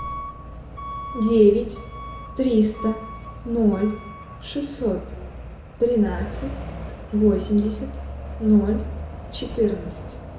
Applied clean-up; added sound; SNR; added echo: none; Alarm / Truck; 10 dB; reverberation time 0.7 s.